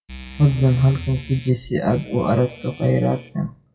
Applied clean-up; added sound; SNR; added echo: classical method WPE with log-MMSE.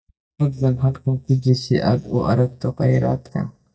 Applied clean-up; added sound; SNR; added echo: neural mask model DeepFilterNet 3.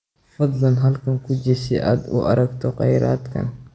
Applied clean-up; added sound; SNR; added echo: none; none; none; none.